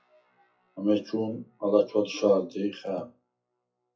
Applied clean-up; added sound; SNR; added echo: classical method WPE with log-MMSE.